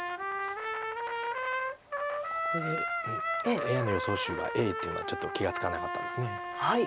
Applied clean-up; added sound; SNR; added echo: none; Trumpet; 0 dB; none.